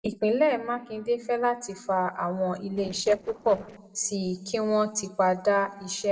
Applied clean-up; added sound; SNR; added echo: neural separator model SepFormer DNS4.